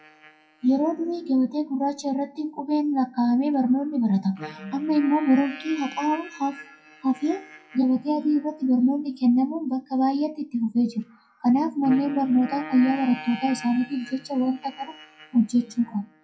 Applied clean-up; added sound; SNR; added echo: classical method WPE with log-MMSE.